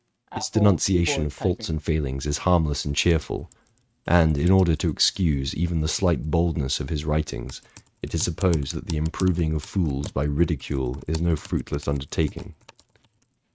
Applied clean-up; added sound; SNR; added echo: neural mask model RNNoise.